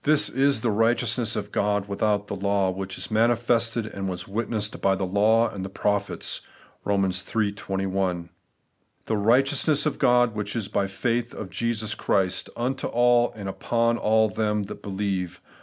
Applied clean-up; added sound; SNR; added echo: none; none; none; none.